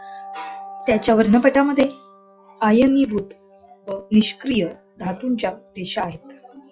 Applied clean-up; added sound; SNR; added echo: classical method log-MMSE.